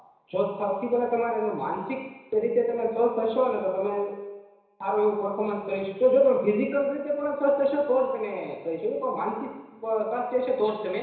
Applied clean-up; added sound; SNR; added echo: none; none; none; reverberation time 1.0 s.